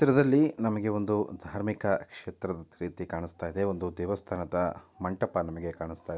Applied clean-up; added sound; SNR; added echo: none; none; none; none.